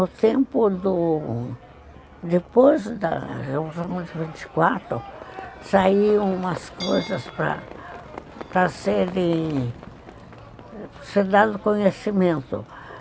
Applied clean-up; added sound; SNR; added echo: none; Livestock, farm animals, working animals; 18 dB; none.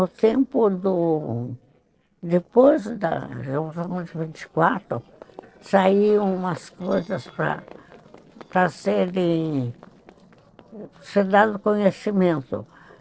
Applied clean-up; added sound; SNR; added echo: neural separator model SepFormer DNS4.